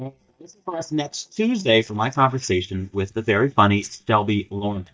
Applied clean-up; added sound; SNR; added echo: neural mask model DeepFilterNet 3.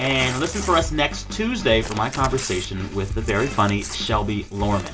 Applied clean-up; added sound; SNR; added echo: none; Crumpling, crinkling / Tearing; 14 dB; reverberation time 0.2 s.